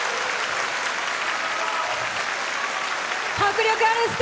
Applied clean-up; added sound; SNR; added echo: none; none; none; none.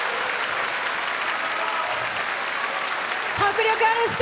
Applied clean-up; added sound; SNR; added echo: none; Applause; 15 dB; none.